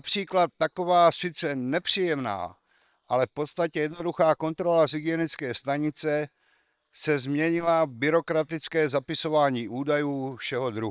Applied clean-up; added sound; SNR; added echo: neural separator model SepFormer WHAM!.